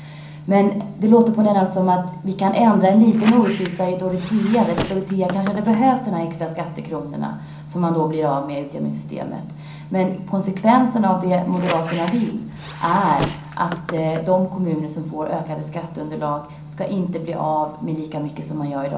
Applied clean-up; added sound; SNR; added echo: none; Squeak; 12 dB; reverberation time 0.6 s.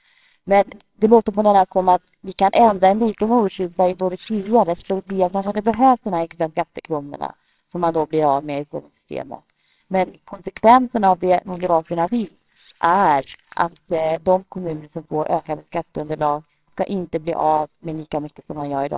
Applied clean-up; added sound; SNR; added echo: neural separator model SepFormer WHAMR!.